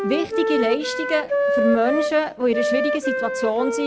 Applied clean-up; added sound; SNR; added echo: none; Wind instrument, woodwind instrument; 0 dB; none.